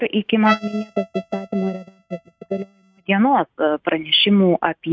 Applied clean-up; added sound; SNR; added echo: neural mask model RNNoise.